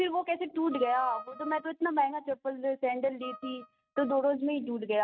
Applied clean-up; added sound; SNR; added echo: neural mask model RNNoise.